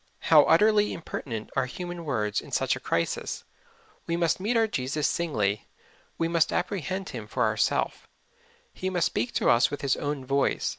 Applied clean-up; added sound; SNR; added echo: none; none; none; none.